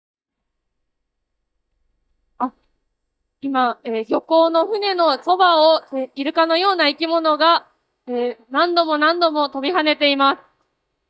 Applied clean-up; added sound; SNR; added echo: neural mask model DeepFilterNet 3.